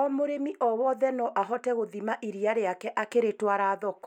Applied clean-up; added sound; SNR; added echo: none; none; none; none.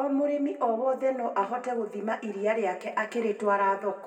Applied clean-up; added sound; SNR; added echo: none; none; none; reverberation time 1.2 s.